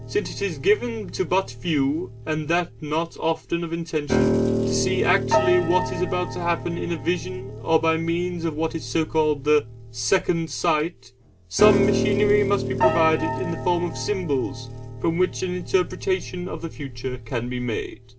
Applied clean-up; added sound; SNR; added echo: none; Piano; 4 dB; none.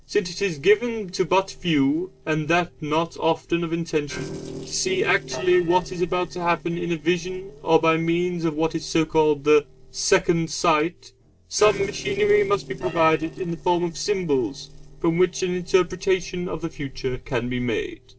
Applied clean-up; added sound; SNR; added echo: neural separator model SepFormer DNS4.